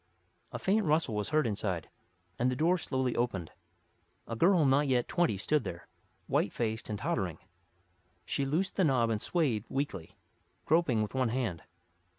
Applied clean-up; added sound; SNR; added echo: none; none; none; none.